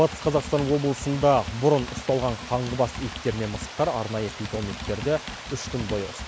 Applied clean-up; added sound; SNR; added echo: none; Water + Computer keyboard; 10 dB; none.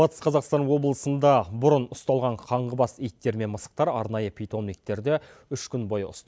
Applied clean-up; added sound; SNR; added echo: none; none; none; none.